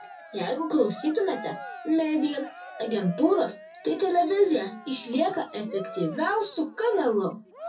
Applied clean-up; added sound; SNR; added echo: none; Cheering; 16 dB; reverberation time 0.3 s.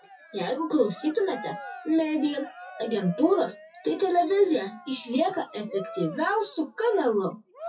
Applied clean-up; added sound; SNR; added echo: classical method WPE with log-MMSE.